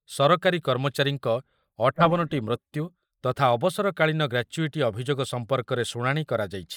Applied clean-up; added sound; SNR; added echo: neural mask model Resemble Enhance denoiser.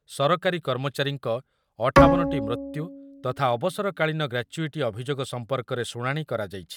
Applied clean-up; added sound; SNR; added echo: none; Bowed string instrument; -2 dB; none.